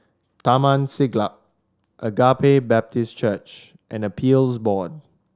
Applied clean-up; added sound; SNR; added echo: none; none; none; none.